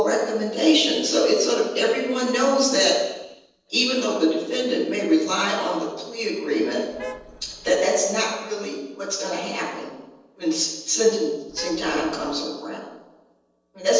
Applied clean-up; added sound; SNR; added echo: neural separator model SepFormer DNS4.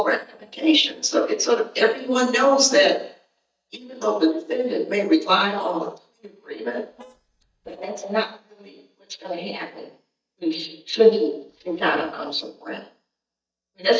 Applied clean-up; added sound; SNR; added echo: neural mask model DeepFilterNet 3.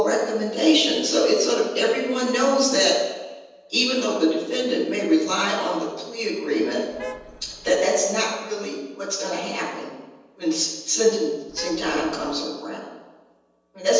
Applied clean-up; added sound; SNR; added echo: none; Traffic noise, roadway noise / Vehicle horn, car horn, honking; 15 dB; reverberation time 1.1 s.